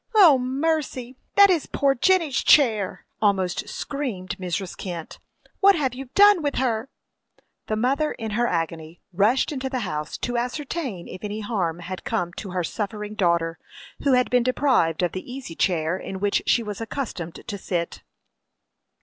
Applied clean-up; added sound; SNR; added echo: none; none; none; none.